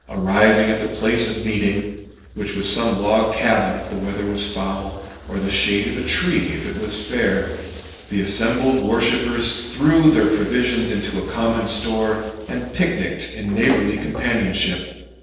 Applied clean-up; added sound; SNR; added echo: neural separator model SepFormer DNS4.